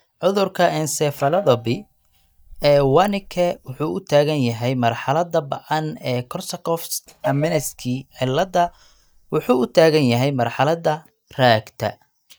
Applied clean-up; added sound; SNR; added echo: neural mask model DeepFilterNet 3.